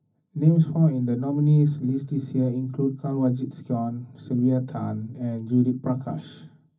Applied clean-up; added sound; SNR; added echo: none; none; none; reverberation time 0.4 s.